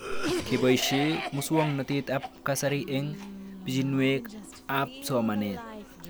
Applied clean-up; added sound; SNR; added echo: none; Cough; 9 dB; none.